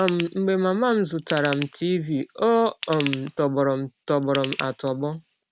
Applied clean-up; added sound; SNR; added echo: none; Ratchet, pawl / Tools; 13 dB; none.